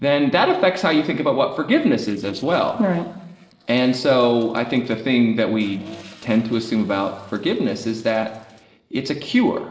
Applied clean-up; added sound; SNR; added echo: neural separator model SepFormer DNS4.